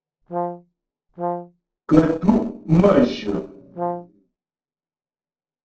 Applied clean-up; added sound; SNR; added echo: neural separator model SepFormer DNS4.